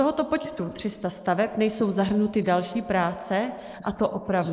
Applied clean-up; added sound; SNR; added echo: neural mask model Resemble Enhance denoiser.